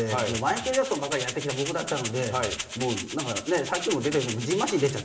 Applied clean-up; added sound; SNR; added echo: none; Rattle (instrument); 8 dB; reverberation time 0.8 s.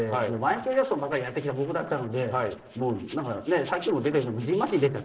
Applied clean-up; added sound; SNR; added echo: neural separator model SepFormer DNS4.